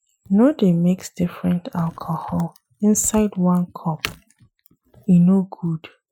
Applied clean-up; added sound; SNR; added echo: classical method Wiener filter.